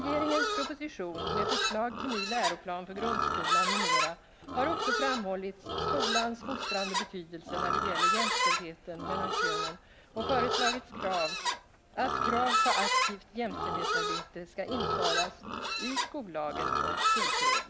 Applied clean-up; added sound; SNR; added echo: none; Livestock, farm animals, working animals; -4 dB; none.